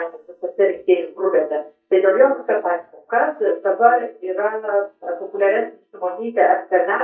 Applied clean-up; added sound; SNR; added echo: neural mask model DeepFilterNet 3.